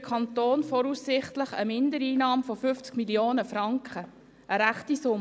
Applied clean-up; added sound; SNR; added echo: none; none; none; none.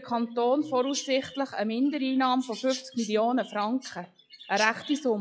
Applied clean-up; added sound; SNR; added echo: classical method log-MMSE.